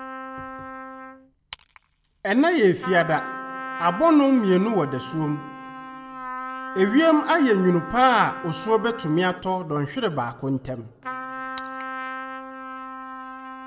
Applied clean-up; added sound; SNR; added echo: none; Trumpet; 12 dB; reverberation time 1.2 s.